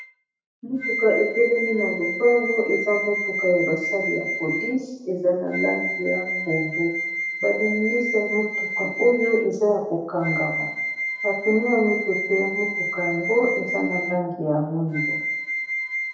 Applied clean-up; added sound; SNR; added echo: none; Wind instrument, woodwind instrument; 4 dB; reverberation time 0.9 s.